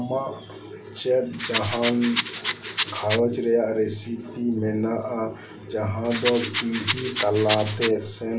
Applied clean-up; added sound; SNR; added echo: none; Rattle; -2 dB; reverberation time 0.2 s.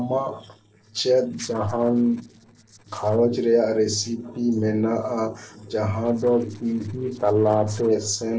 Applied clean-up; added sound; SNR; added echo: neural separator model SepFormer DNS4.